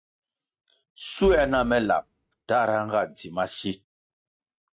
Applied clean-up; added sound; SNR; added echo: neural mask model RNNoise.